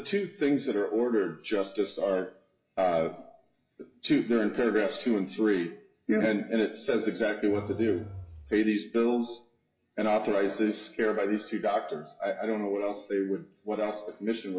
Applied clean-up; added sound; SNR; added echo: classical method WPE with log-MMSE.